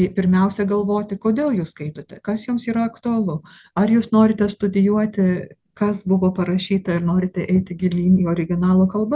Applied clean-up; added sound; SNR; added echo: none; none; none; none.